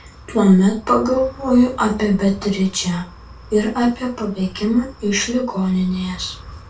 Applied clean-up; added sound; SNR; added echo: none; Wind; 20 dB; reverberation time 0.3 s.